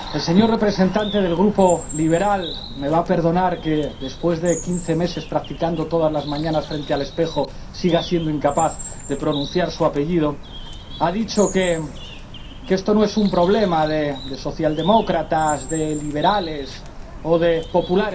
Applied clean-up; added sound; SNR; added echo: none; Bird; 13 dB; reverberation time 0.3 s.